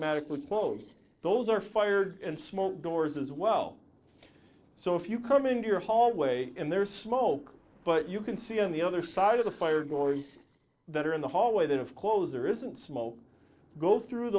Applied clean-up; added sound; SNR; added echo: neural separator model SepFormer DNS4.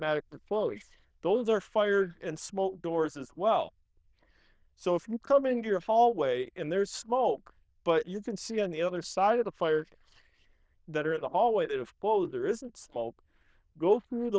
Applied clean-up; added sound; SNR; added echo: neural diffusion model UNIVERSE++.